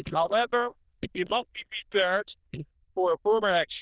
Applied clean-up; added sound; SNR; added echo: neural diffusion model UNIVERSE++.